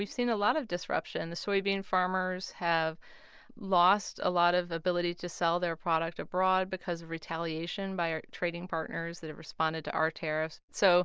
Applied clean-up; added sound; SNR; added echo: none; none; none; none.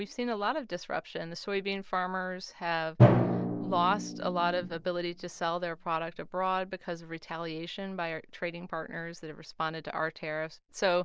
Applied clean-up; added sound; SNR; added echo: none; Drum; 1 dB; none.